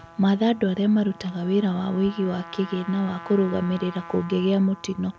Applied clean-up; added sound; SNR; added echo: none; Trumpet; 18 dB; none.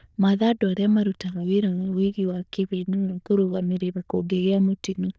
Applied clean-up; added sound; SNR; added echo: neural diffusion model UNIVERSE++.